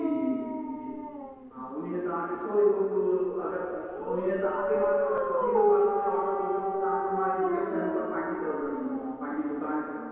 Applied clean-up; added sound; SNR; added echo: none; Dog; 2 dB; reverberation time 2.2 s.